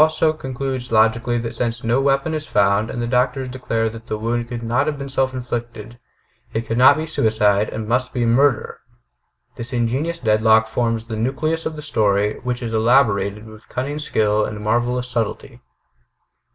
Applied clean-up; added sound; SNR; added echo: none; none; none; none.